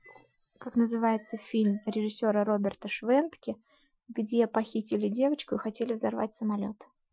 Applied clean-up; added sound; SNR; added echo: classical method Wiener filter.